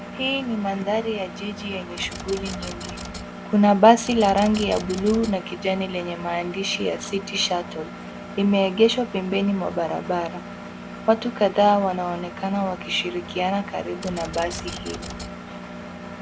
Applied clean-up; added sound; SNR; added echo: none; Engine + Typewriter; 12 dB; none.